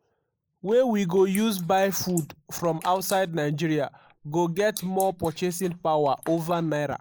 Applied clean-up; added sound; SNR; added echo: neural mask model Resemble Enhance denoiser.